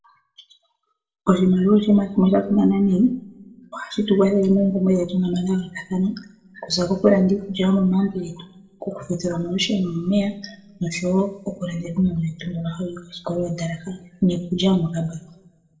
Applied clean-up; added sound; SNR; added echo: none; none; none; reverberation time 0.5 s.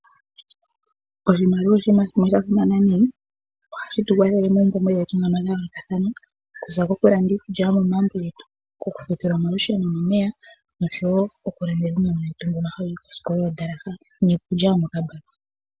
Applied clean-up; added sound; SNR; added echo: none; none; none; none.